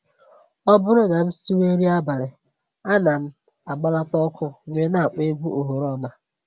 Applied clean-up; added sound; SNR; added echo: none; none; none; none.